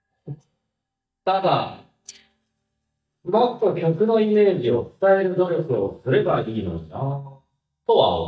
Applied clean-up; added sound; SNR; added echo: neural mask model DeepFilterNet 3.